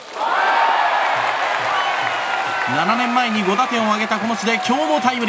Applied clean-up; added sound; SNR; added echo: none; none; none; none.